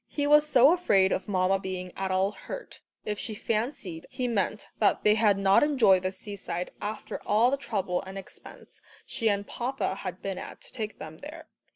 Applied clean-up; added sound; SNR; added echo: none; none; none; none.